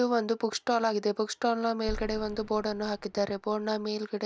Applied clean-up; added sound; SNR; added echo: none; Boom; 13 dB; none.